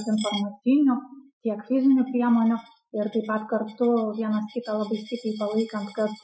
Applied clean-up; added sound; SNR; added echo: classical method Wiener filter.